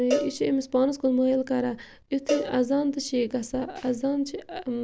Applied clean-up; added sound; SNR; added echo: none; Cowbell; 9 dB; none.